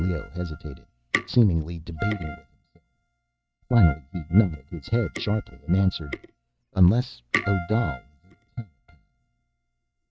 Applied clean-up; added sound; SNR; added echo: neural mask model RNNoise.